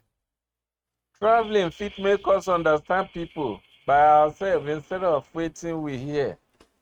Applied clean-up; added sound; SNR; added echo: neural mask model RNNoise.